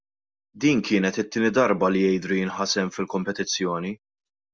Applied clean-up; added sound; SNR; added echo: none; none; none; none.